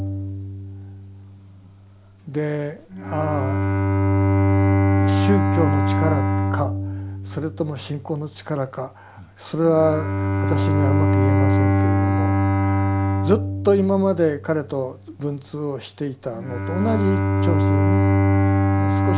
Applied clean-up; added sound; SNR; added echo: none; Bowed string instrument; -5 dB; none.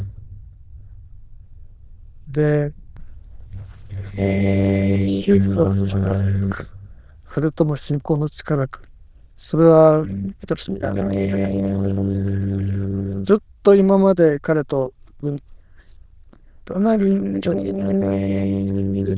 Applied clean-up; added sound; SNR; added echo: neural diffusion model UNIVERSE++.